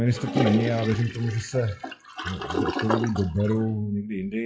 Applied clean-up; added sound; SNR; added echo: classical method WPE with log-MMSE.